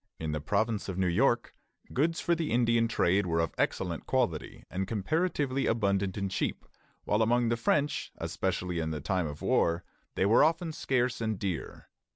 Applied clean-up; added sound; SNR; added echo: none; none; none; none.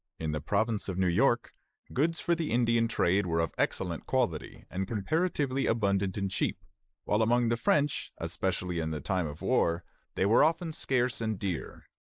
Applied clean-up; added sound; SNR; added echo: neural mask model Resemble Enhance denoiser.